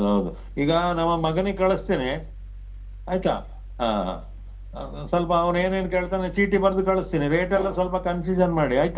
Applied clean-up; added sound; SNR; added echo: none; Mechanical fan; 14 dB; reverberation time 0.3 s.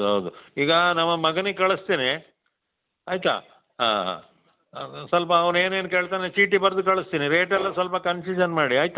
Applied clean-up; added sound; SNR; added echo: none; none; none; none.